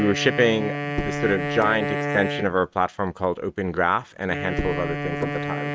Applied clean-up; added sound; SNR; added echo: neural mask model RNNoise.